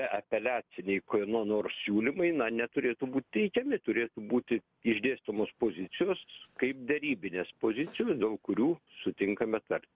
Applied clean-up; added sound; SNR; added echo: none; none; none; none.